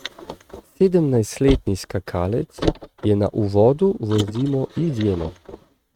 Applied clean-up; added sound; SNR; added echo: neural mask model RNNoise.